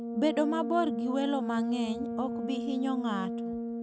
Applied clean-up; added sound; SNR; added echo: none; Brass instrument; 3 dB; none.